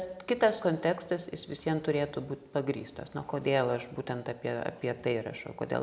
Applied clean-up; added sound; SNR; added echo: none; none; none; none.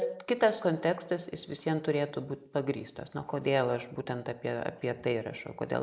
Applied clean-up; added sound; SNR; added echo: neural mask model Resemble Enhance denoiser.